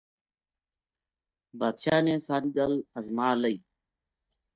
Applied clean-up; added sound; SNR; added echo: neural mask model DeepFilterNet 3.